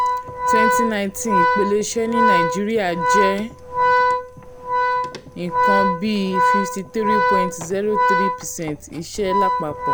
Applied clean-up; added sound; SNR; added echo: none; Organ; -4 dB; none.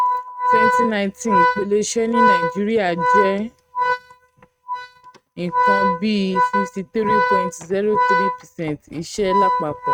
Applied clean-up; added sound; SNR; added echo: neural mask model RNNoise.